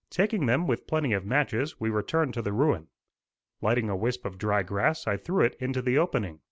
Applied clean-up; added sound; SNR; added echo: none; none; none; none.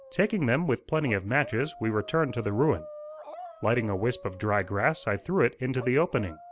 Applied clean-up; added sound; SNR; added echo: none; Dog; 18 dB; none.